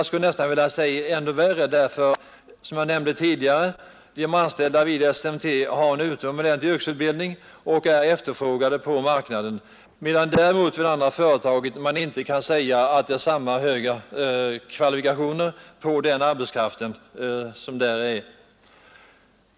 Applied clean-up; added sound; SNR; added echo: none; none; none; none.